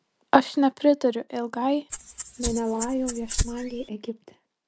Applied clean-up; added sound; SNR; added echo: none; Rattle (instrument); 6 dB; none.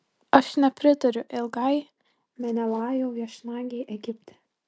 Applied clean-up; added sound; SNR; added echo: none; none; none; none.